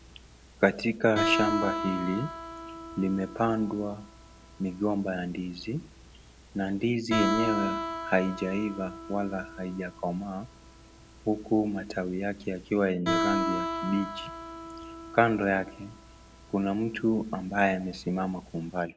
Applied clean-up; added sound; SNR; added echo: none; Guitar; 6 dB; none.